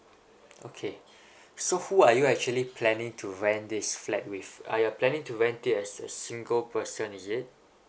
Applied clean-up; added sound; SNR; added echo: none; none; none; none.